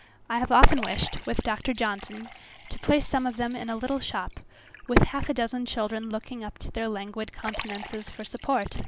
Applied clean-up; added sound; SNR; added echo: none; Liquid; 18 dB; none.